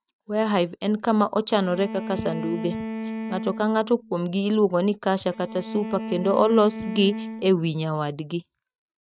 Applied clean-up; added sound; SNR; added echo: neural mask model RNNoise.